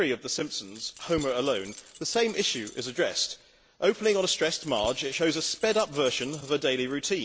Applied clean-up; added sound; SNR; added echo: none; Keys jangling; 19 dB; none.